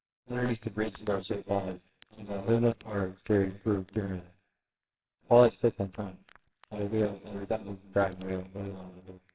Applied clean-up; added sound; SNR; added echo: neural separator model SepFormer WHAMR!.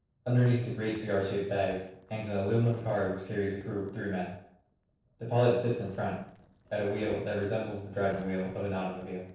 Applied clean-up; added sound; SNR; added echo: neural separator model SepFormer DNS4.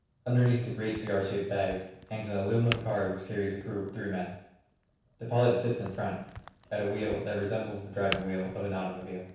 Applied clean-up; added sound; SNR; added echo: none; Crack; 15 dB; reverberation time 0.7 s.